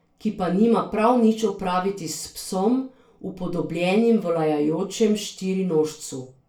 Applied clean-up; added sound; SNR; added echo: none; none; none; reverberation time 0.3 s.